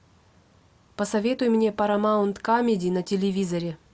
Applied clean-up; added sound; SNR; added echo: none; none; none; none.